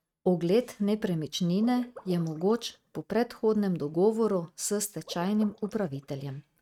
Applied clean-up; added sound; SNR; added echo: neural mask model RNNoise.